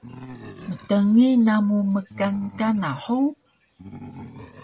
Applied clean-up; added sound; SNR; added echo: none; Animal; 20 dB; none.